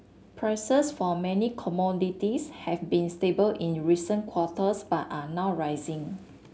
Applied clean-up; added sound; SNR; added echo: none; none; none; none.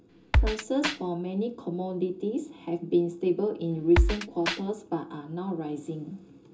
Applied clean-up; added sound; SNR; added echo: none; Drum kit; -3 dB; reverberation time 0.2 s.